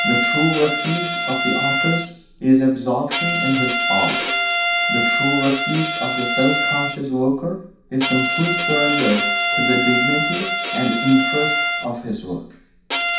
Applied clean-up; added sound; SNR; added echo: none; Bowed string instrument; -1 dB; reverberation time 0.6 s.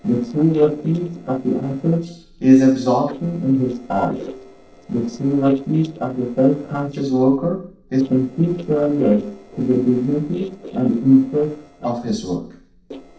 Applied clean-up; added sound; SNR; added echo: neural separator model SepFormer DNS4.